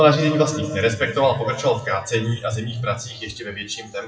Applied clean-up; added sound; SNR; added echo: classical method WPE with log-MMSE.